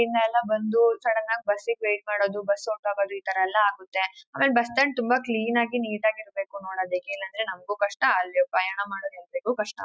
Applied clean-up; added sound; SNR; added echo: none; none; none; none.